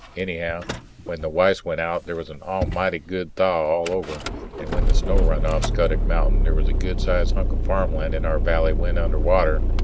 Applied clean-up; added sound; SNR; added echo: none; Idling / Engine starting / Door / Car; -4 dB; none.